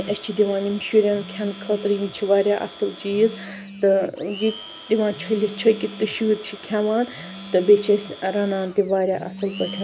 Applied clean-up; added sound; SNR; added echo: none; Domestic sounds, home sounds; 19 dB; none.